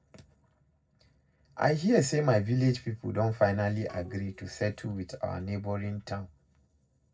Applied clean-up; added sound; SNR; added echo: neural separator model SepFormer DNS4.